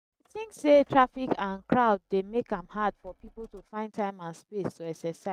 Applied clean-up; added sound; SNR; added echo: neural mask model RNNoise.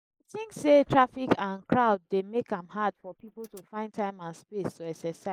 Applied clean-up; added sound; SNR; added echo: neural mask model Resemble Enhance denoiser.